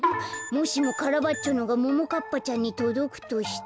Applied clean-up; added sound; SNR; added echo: none; none; none; none.